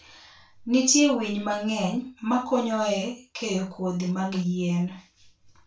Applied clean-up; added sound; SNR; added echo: none; none; none; reverberation time 0.2 s.